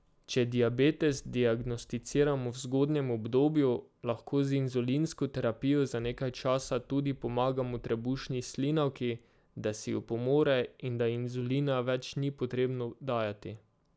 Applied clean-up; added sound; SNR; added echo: none; none; none; none.